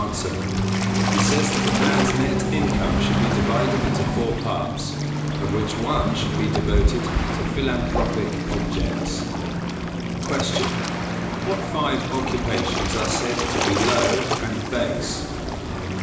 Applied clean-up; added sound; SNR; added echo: none; Waves, surf; -3 dB; reverberation time 1.0 s.